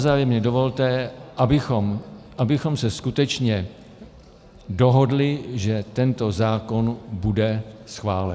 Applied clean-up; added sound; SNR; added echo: none; none; none; none.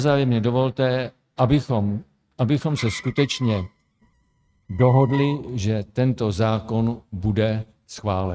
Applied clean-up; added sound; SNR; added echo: neural mask model RNNoise.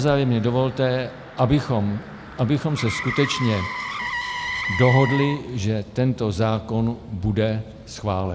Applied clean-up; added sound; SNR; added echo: none; Motor vehicle (road); 10 dB; none.